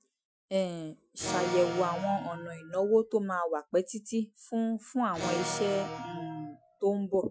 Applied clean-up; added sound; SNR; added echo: classical method Wiener filter.